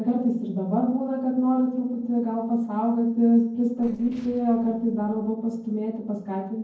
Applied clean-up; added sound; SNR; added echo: neural separator model SepFormer DNS4.